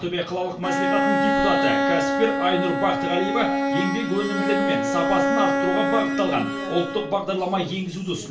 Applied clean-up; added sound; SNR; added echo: none; Bowed string instrument; -1 dB; reverberation time 0.4 s.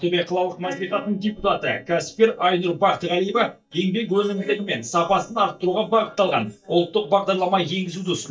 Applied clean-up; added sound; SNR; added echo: neural mask model DeepFilterNet 3.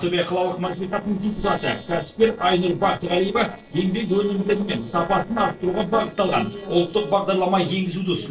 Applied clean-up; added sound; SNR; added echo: neural separator model SepFormer DNS4.